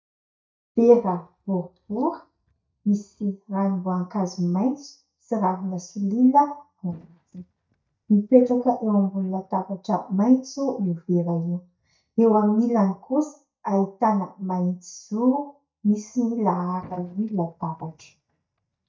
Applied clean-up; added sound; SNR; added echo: neural mask model DeepFilterNet 3.